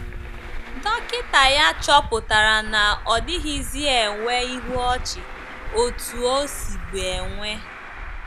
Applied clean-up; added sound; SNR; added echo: none; Traffic noise, roadway noise; 8 dB; none.